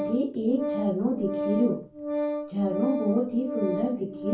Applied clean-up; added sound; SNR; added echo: none; Organ; 4 dB; reverberation time 0.3 s.